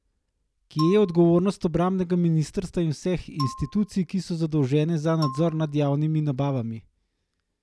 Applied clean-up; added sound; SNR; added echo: none; Marimba, xylophone; 16 dB; none.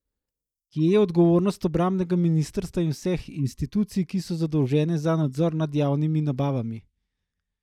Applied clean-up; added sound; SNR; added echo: neural mask model DeepFilterNet 3.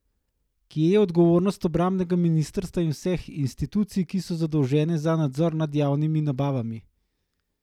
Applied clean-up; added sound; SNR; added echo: none; none; none; none.